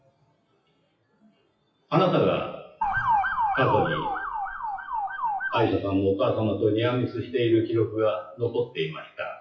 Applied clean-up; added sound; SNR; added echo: classical method WPE with log-MMSE.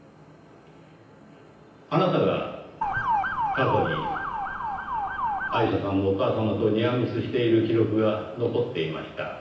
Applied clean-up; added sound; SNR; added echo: none; Motor vehicle (road) / Siren; 1 dB; reverberation time 0.9 s.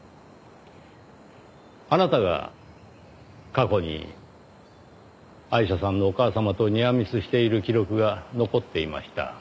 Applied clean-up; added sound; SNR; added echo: none; none; none; none.